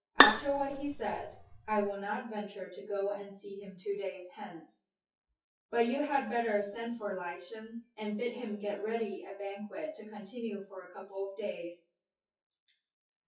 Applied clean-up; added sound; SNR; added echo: classical method WPE with log-MMSE.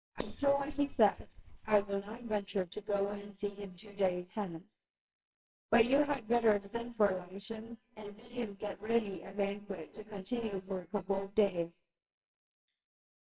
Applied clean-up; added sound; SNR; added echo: neural separator model SepFormer WHAMR!.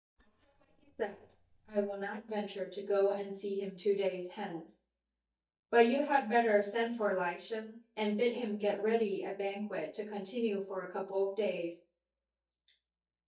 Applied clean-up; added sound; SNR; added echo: neural mask model DeepFilterNet 3.